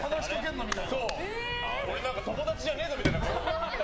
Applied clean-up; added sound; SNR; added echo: none; Sliding door; 6 dB; none.